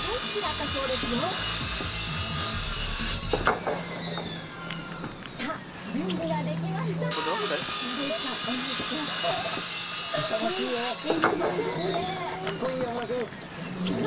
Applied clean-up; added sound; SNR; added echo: none; Tools; -1 dB; reverberation time 0.1 s.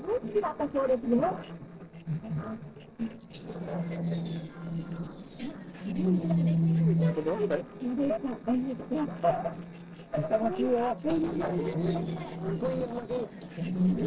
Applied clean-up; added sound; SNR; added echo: neural separator model SepFormer DNS4.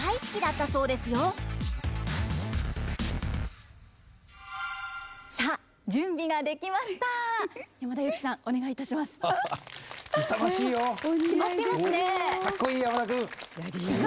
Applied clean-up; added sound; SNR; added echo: none; none; none; none.